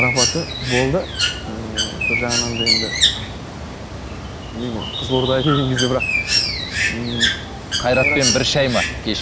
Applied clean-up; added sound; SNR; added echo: none; Bird; -1 dB; none.